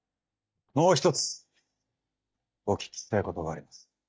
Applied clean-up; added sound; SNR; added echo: neural mask model DeepFilterNet 3.